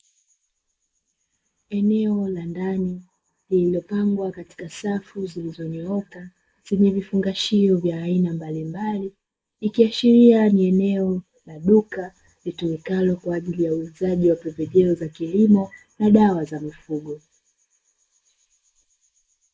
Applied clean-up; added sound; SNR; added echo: neural mask model Resemble Enhance denoiser.